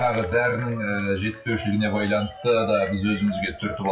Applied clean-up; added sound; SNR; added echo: classical method WPE with log-MMSE.